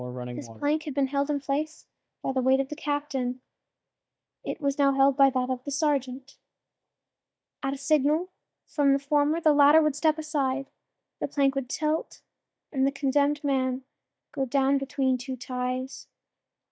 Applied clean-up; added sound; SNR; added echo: neural mask model DeepFilterNet 3.